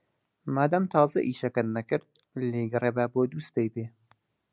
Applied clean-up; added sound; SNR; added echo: none; none; none; none.